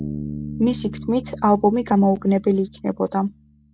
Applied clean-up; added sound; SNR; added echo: none; Bass guitar; 13 dB; none.